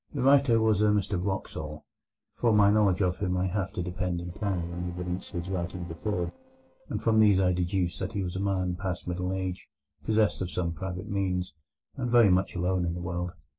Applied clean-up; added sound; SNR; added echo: neural separator model SepFormer DNS4.